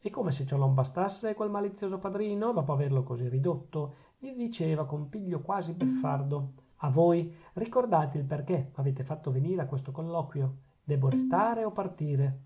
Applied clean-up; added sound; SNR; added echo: none; Bowed string instrument; 4 dB; none.